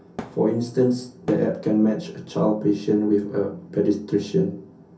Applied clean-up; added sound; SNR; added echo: none; Thump, thud; 15 dB; reverberation time 0.3 s.